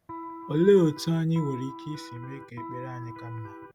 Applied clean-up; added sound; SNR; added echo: none; Electric guitar; 13 dB; none.